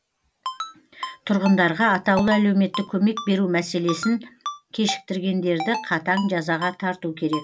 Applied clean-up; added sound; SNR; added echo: none; Ringtone; 13 dB; none.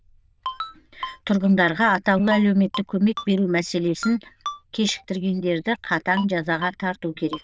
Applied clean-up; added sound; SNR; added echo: neural diffusion model UNIVERSE++.